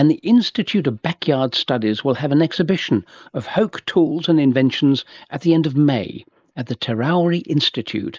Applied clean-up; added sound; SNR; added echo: neural mask model Resemble Enhance denoiser.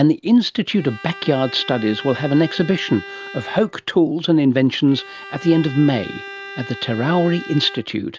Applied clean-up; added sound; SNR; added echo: none; Bowed string instrument; 16 dB; none.